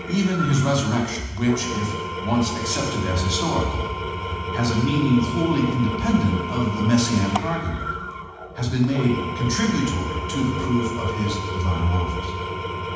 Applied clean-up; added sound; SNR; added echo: none; Engine / Tools; 6 dB; reverberation time 1.1 s.